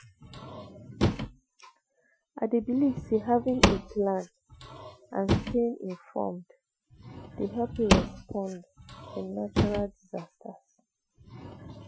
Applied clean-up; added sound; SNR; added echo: classical method Wiener filter.